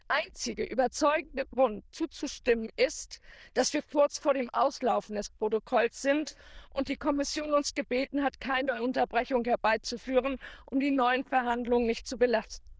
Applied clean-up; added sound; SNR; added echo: neural diffusion model UNIVERSE++.